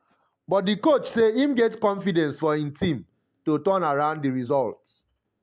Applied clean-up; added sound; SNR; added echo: none; none; none; none.